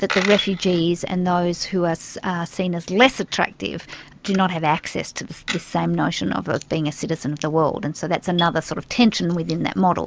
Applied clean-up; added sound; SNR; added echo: none; Marimba, xylophone + Coin (dropping); 14 dB; none.